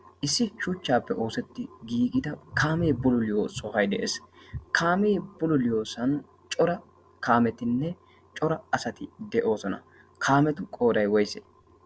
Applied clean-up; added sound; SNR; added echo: none; none; none; none.